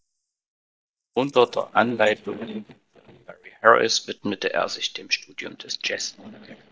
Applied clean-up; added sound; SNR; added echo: neural mask model DeepFilterNet 3.